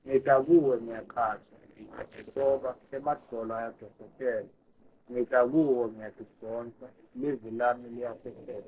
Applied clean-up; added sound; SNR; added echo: neural separator model SepFormer DNS4.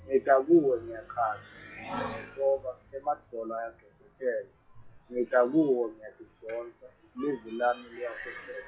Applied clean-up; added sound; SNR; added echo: classical method WPE with log-MMSE.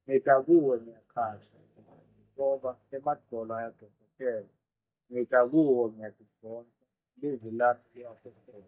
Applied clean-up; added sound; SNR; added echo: neural mask model DeepFilterNet 3.